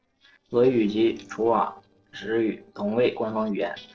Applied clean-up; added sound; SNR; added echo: neural separator model SepFormer DNS4.